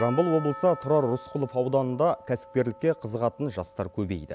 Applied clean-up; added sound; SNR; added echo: none; Percussion; 16 dB; none.